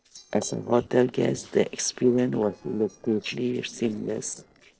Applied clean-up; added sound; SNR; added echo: neural separator model SepFormer DNS4.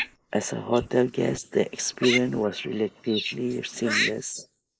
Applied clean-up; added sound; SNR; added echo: neural mask model Resemble Enhance denoiser.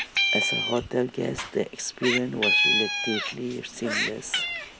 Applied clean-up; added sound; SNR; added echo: none; Meow; -2 dB; none.